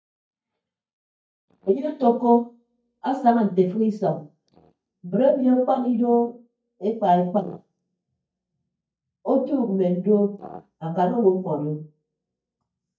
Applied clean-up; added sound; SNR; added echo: neural mask model DeepFilterNet 3.